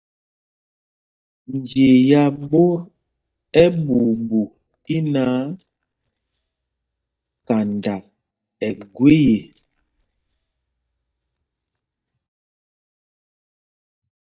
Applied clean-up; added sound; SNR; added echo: neural mask model DeepFilterNet 3.